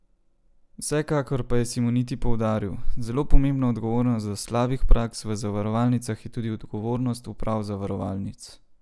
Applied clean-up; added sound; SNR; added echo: none; none; none; none.